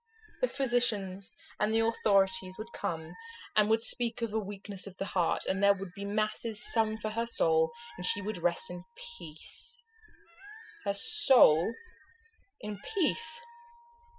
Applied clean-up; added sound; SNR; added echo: classical method spectral subtraction.